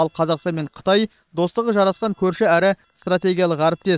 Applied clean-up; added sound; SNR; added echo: neural separator model SepFormer WHAM!.